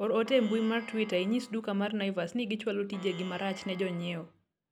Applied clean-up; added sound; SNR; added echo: none; Plucked string instrument; 18 dB; none.